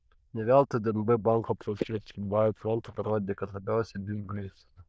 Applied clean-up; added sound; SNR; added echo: neural diffusion model UNIVERSE++.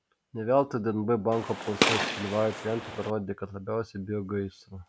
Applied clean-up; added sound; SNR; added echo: none; Gunshot, gunfire; 1 dB; none.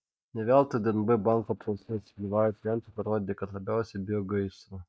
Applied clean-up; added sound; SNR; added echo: neural mask model DeepFilterNet 3.